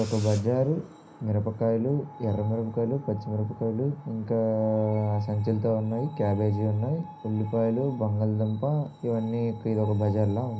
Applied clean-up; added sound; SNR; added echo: none; Screech; 20 dB; reverberation time 0.5 s.